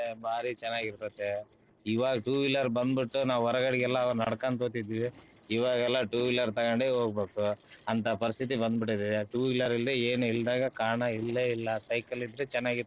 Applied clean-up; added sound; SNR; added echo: neural separator model SepFormer DNS4.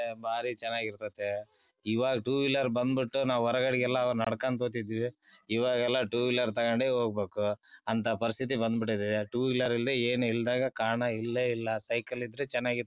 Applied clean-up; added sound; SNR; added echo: none; none; none; none.